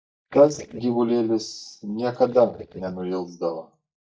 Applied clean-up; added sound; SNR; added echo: neural mask model DeepFilterNet 3.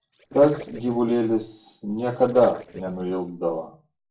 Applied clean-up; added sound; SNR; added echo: neural separator model SepFormer DNS4.